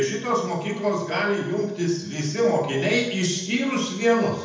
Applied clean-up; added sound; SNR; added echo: none; none; none; reverberation time 0.9 s.